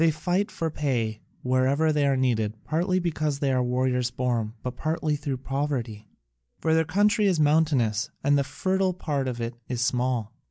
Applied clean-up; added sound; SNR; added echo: none; none; none; none.